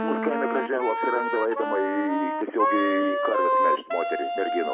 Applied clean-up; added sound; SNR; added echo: none; Wind instrument, woodwind instrument; -1 dB; none.